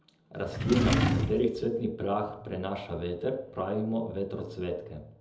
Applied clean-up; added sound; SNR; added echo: none; Drawer open or close; -3 dB; reverberation time 0.8 s.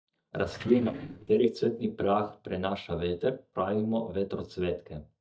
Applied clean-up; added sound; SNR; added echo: neural mask model DeepFilterNet 3.